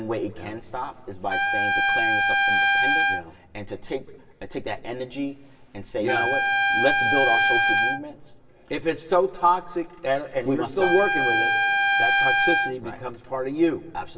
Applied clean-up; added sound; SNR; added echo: none; Trumpet; -4 dB; reverberation time 2.9 s.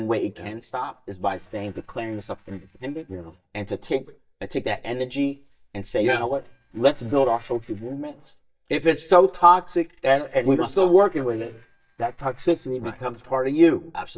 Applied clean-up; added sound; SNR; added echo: neural mask model DeepFilterNet 3.